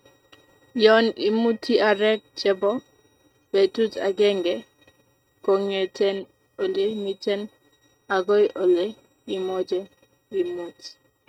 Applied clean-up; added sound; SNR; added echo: neural mask model RNNoise.